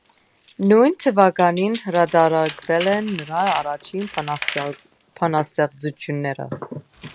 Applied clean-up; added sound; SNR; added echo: none; Tools; 16 dB; none.